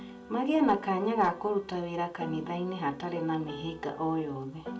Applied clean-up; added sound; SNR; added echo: none; Piano; 14 dB; reverberation time 0.2 s.